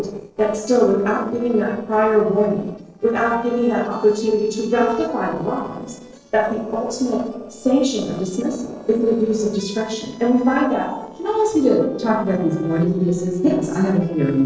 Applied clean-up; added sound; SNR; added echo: neural separator model SepFormer DNS4.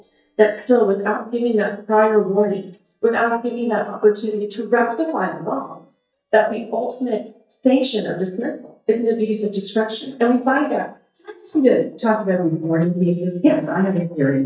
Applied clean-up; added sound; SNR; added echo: neural mask model DeepFilterNet 3.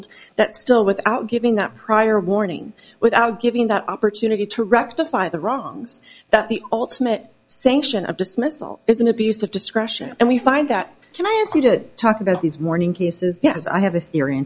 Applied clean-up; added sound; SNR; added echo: none; none; none; none.